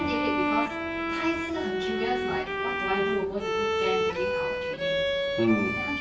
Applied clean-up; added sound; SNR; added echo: none; Bowed string instrument; -3 dB; reverberation time 0.9 s.